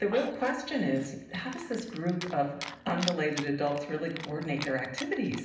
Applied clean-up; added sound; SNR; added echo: none; Chewing, mastication; 13 dB; reverberation time 0.8 s.